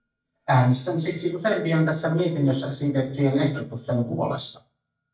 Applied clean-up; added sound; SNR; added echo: neural mask model DeepFilterNet 3.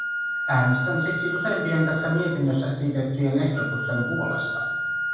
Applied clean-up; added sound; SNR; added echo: none; Wind instrument, woodwind instrument; 4 dB; reverberation time 1.1 s.